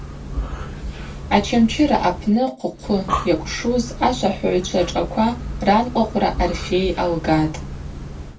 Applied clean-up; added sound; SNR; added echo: none; Breathing; 9 dB; reverberation time 0.2 s.